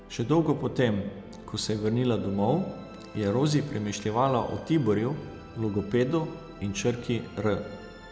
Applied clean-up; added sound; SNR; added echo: none; Musical instrument; 18 dB; none.